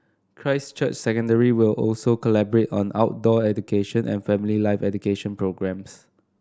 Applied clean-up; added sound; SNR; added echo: none; none; none; none.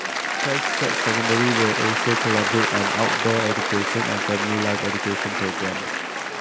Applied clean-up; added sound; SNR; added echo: none; Applause / Cheering; -2 dB; none.